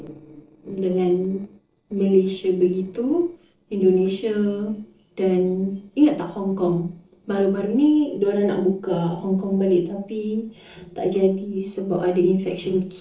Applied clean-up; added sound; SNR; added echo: neural separator model SepFormer DNS4.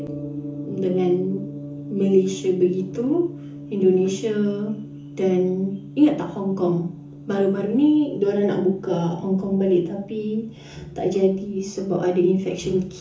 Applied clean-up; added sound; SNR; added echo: none; Gong; 14 dB; reverberation time 0.7 s.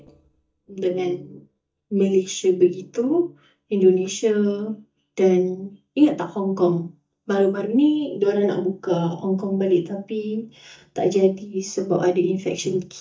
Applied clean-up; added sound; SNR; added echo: neural mask model DeepFilterNet 3.